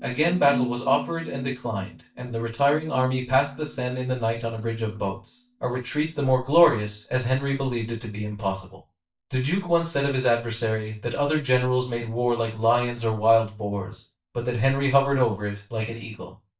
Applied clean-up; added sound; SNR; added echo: neural mask model DeepFilterNet 3.